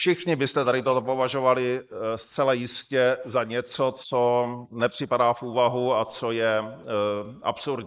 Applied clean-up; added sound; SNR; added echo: neural mask model Resemble Enhance denoiser.